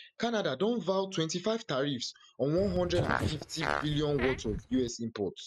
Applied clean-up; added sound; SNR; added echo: neural mask model RNNoise.